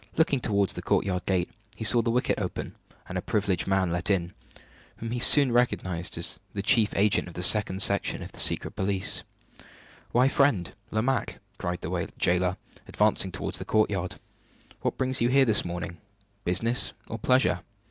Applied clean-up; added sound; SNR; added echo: none; none; none; none.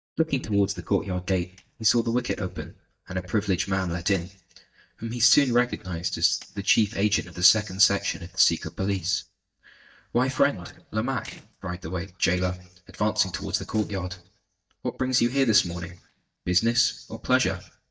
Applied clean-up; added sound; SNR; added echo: neural mask model DeepFilterNet 3.